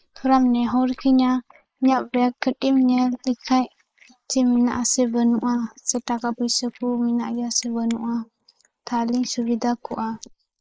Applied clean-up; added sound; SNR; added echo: neural mask model Resemble Enhance denoiser.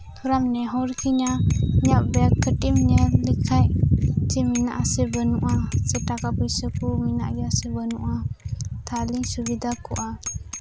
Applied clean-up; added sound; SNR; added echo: none; Bicycle bell; 19 dB; none.